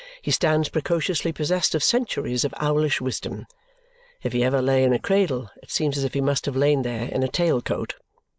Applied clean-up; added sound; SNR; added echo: neural mask model Resemble Enhance denoiser.